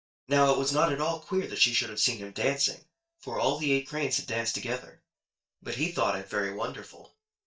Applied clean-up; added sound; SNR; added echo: neural mask model DeepFilterNet 3.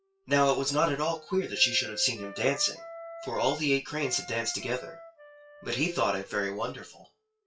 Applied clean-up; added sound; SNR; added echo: classical method WPE with log-MMSE.